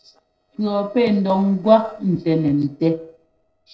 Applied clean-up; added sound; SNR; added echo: neural separator model SepFormer DNS4.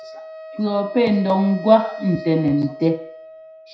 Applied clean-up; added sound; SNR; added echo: none; Wind instrument, woodwind instrument; 15 dB; reverberation time 0.5 s.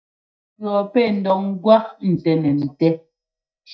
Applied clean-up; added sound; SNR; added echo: neural mask model DeepFilterNet 3.